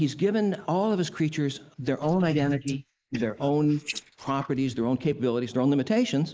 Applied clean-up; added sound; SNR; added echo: neural mask model Resemble Enhance denoiser.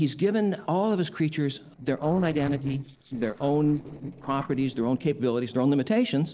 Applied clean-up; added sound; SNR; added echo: neural separator model SepFormer DNS4.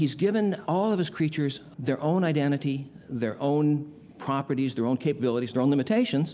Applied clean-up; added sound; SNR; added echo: none; none; none; none.